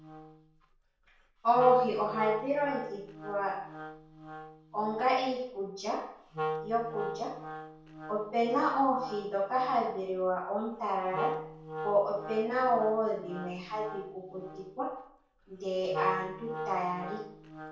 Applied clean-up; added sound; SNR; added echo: none; Wind instrument, woodwind instrument; 10 dB; reverberation time 0.5 s.